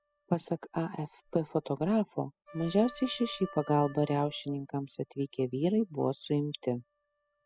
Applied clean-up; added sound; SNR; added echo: classical method spectral subtraction.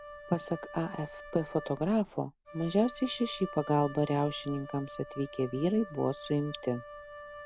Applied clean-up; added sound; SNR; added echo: none; Wind instrument, woodwind instrument; 15 dB; none.